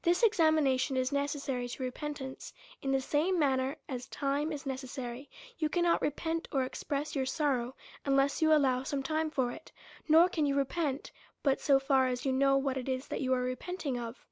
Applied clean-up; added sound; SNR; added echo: none; none; none; none.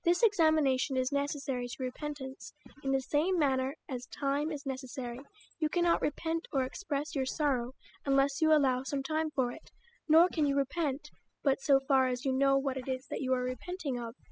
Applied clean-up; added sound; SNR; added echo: classical method spectral subtraction.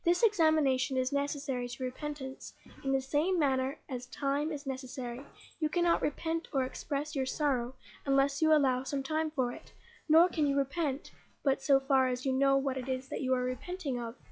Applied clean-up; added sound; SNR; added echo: classical method log-MMSE.